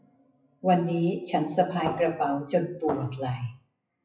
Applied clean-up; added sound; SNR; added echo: classical method WPE with log-MMSE.